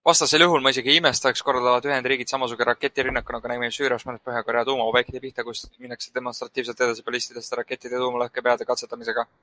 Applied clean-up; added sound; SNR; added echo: neural mask model DeepFilterNet 3.